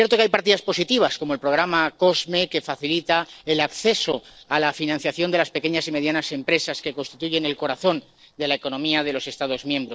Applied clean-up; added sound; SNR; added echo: neural separator model SepFormer DNS4.